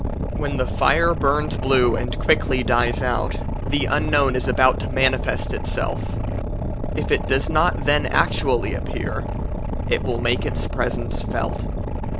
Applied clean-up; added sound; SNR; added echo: none; Boat, Water vehicle; 1 dB; none.